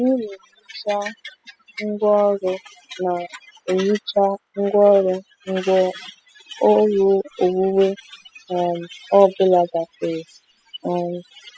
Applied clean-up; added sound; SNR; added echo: classical method spectral subtraction.